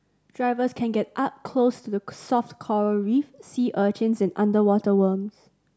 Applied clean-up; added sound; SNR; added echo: none; none; none; none.